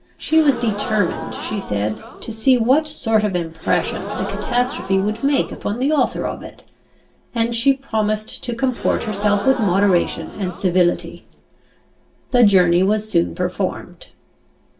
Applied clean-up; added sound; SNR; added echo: none; Crowd / Gasp; 10 dB; reverberation time 0.2 s.